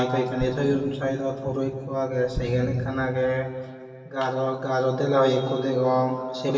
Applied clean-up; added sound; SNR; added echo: none; Explosion; 13 dB; reverberation time 2.4 s.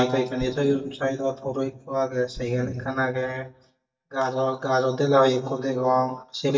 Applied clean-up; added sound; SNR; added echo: neural mask model DeepFilterNet 3.